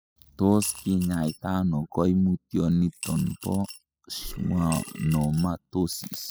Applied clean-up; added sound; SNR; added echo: classical method spectral subtraction.